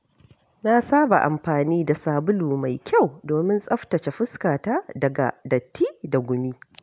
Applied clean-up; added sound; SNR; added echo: none; none; none; none.